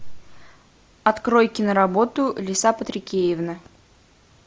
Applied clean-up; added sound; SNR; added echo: none; none; none; none.